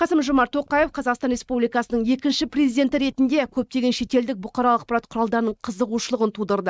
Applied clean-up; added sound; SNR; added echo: neural mask model RNNoise.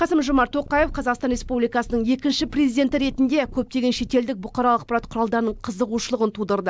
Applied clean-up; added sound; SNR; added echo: none; Purr; 17 dB; none.